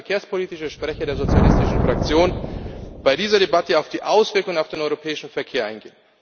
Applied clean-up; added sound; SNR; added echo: none; Thunder; 2 dB; none.